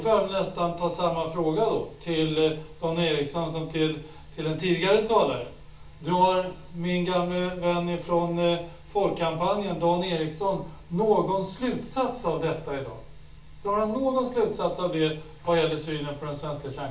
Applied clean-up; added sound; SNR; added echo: none; none; none; reverberation time 0.3 s.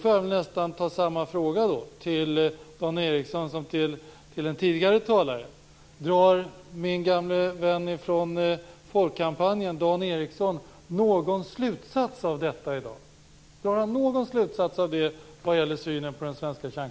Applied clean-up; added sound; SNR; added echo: none; none; none; none.